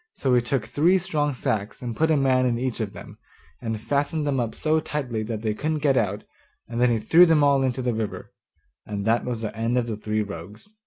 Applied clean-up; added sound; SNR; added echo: none; none; none; none.